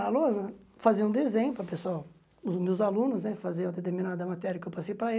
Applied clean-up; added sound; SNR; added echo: none; none; none; none.